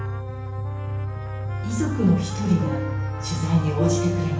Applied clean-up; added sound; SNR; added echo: none; Trumpet; 18 dB; reverberation time 0.7 s.